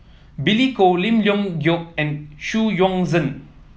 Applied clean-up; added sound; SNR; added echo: none; none; none; none.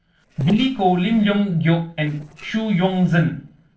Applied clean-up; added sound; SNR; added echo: neural separator model SepFormer DNS4.